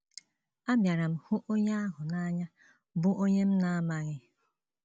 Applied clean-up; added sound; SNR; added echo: none; none; none; none.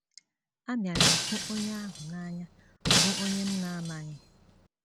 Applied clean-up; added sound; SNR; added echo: none; Shatter; -5 dB; none.